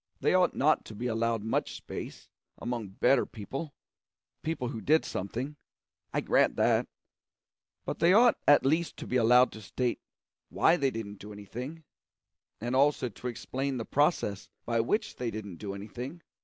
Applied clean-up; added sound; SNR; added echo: none; none; none; none.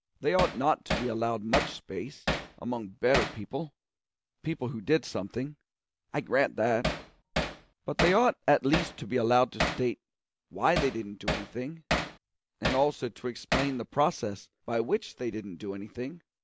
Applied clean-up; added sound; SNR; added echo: none; Hammer; 4 dB; none.